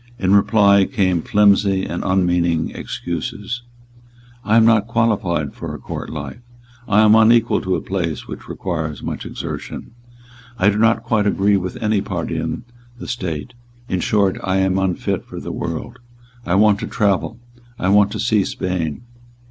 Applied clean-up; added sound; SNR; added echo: none; none; none; none.